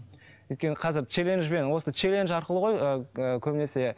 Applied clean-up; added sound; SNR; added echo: none; none; none; none.